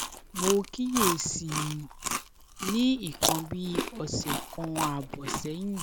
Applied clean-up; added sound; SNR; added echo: none; Chewing, mastication; 2 dB; none.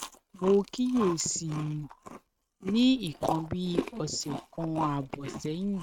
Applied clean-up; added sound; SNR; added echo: neural mask model RNNoise.